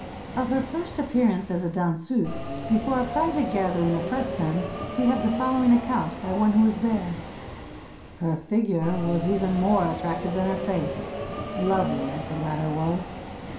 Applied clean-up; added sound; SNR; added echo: none; Subway, metro, underground; 8 dB; reverberation time 0.5 s.